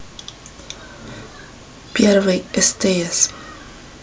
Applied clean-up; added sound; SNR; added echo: none; none; none; none.